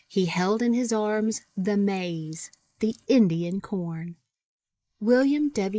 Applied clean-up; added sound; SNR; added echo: neural mask model Resemble Enhance denoiser.